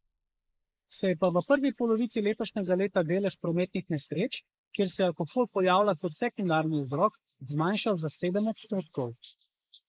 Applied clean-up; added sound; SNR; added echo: neural mask model Resemble Enhance denoiser.